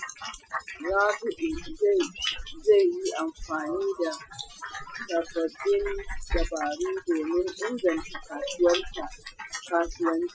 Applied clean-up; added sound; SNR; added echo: classical method Wiener filter.